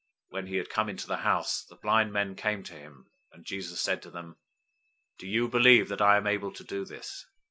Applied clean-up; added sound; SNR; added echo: none; none; none; none.